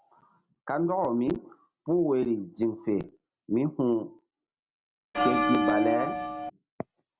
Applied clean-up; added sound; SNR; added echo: none; Bell; -3 dB; none.